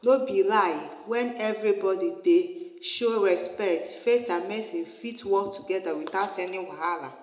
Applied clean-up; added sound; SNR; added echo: none; none; none; reverberation time 0.6 s.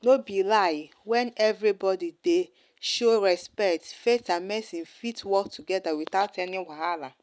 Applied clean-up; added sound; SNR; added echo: none; none; none; none.